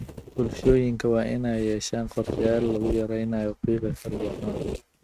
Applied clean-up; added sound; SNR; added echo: neural mask model RNNoise.